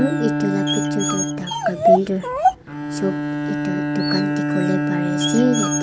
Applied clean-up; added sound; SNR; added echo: none; Bowed string instrument + Dog; -4 dB; none.